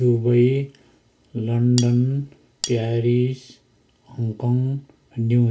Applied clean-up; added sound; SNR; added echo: none; Cutlery, silverware; 12 dB; reverberation time 0.2 s.